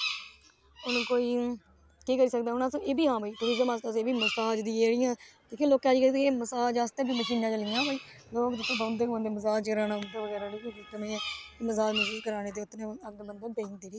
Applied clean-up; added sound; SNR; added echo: none; Bird vocalization, bird call, bird song; 11 dB; none.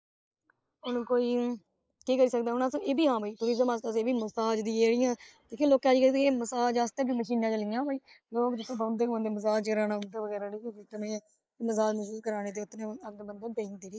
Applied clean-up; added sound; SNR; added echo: neural mask model Resemble Enhance denoiser.